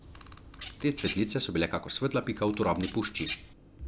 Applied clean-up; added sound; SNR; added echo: none; Bird vocalization, bird call, bird song; 11 dB; none.